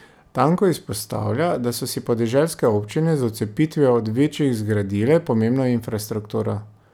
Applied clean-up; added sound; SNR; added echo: none; none; none; none.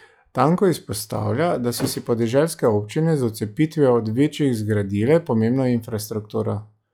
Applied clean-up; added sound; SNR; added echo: classical method log-MMSE.